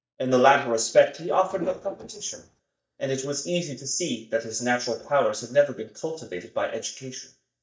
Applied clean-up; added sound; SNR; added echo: neural mask model DeepFilterNet 3.